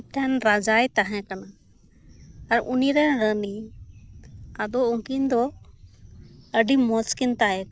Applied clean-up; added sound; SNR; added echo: none; none; none; none.